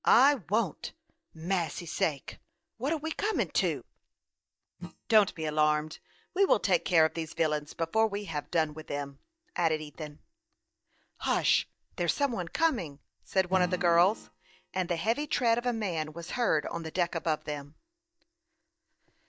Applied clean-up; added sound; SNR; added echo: neural mask model DeepFilterNet 3.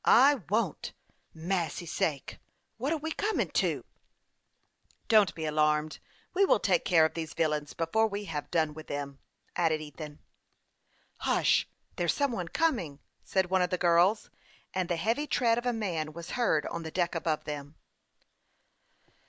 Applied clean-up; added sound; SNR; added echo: none; none; none; none.